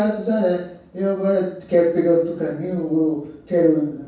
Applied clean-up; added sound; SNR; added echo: none; none; none; reverberation time 0.7 s.